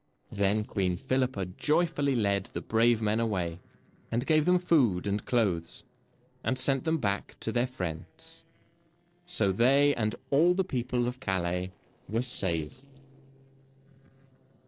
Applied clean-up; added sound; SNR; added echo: neural separator model SepFormer DNS4.